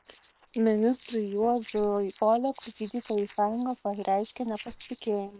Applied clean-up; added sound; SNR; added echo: neural separator model SepFormer WHAM!.